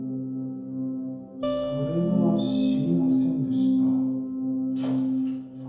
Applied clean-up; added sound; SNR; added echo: none; Acoustic guitar; 11 dB; reverberation time 0.7 s.